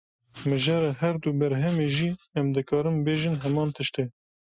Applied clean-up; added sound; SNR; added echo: classical method Wiener filter.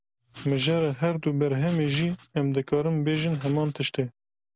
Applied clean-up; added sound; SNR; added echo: none; Writing; 17 dB; none.